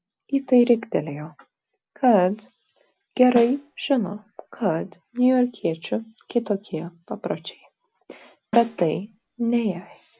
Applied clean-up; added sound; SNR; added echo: none; Snare drum; 14 dB; none.